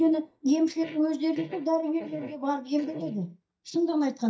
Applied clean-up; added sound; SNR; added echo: neural mask model DeepFilterNet 3.